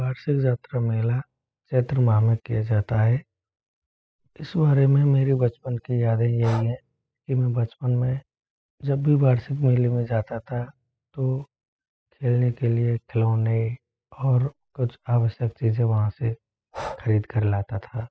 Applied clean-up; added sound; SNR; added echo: classical method spectral subtraction.